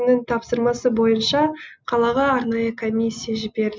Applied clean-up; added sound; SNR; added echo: none; none; none; none.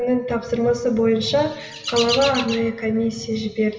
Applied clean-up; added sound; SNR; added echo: none; Chirp, tweet; 10 dB; reverberation time 1.4 s.